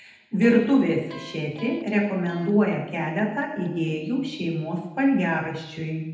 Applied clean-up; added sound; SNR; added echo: none; Electric guitar; 19 dB; reverberation time 0.9 s.